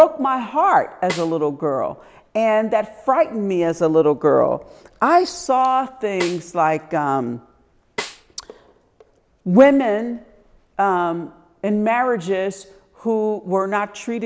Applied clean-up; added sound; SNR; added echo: none; Snare drum; 16 dB; none.